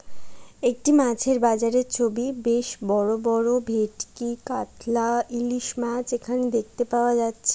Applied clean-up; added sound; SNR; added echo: none; none; none; none.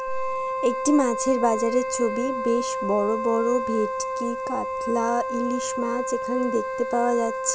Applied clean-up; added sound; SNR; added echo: none; Wind instrument, woodwind instrument; 3 dB; none.